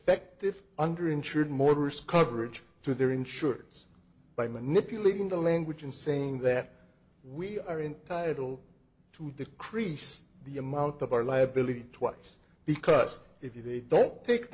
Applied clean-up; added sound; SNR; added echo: none; none; none; none.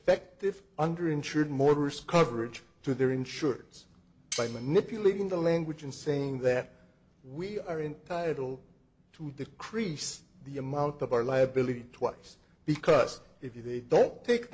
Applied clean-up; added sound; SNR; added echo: none; Cutlery, silverware; 12 dB; none.